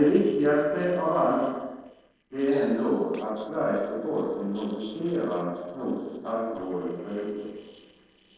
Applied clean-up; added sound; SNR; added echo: neural separator model SepFormer DNS4.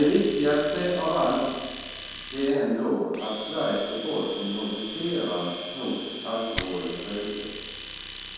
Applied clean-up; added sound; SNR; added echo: none; Domestic sounds, home sounds; 10 dB; reverberation time 1.2 s.